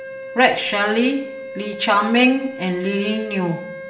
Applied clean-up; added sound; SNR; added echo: none; Wind instrument, woodwind instrument; 12 dB; reverberation time 0.6 s.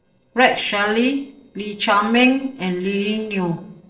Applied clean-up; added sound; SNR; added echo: neural separator model SepFormer DNS4.